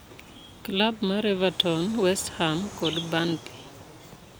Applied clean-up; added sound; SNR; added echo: none; Fixed-wing aircraft, airplane; 17 dB; none.